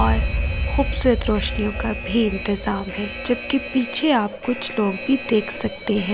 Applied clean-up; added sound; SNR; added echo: none; Alarm; 4 dB; none.